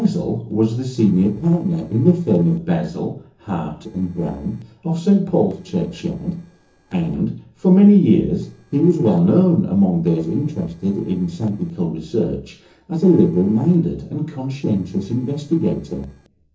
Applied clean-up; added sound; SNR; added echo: neural separator model SepFormer DNS4.